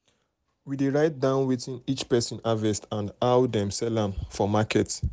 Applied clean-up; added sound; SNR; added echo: none; none; none; none.